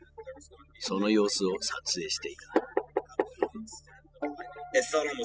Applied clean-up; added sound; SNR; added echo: classical method spectral subtraction.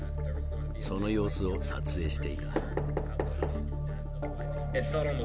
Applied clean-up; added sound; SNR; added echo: none; Knock; 11 dB; none.